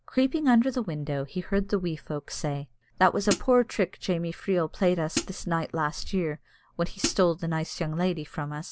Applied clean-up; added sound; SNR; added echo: none; Hi-hat; 4 dB; none.